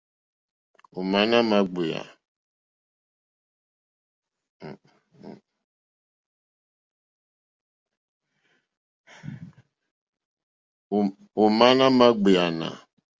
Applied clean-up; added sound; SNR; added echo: none; none; none; none.